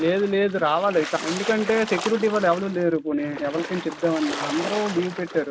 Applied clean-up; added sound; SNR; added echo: none; Splash, splatter; 11 dB; none.